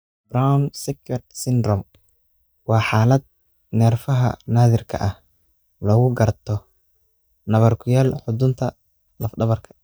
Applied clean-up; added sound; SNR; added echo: neural mask model DeepFilterNet 3.